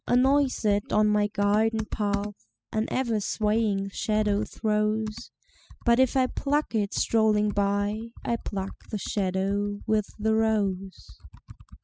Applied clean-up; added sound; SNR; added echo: classical method spectral subtraction.